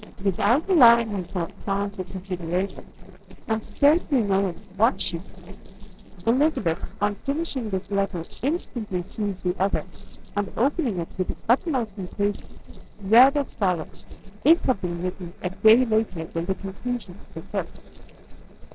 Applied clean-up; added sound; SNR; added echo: neural separator model SepFormer DNS4.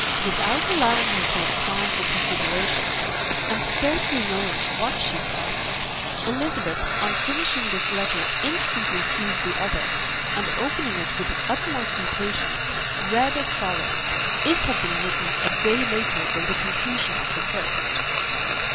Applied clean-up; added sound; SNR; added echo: none; Frying (food); -4 dB; none.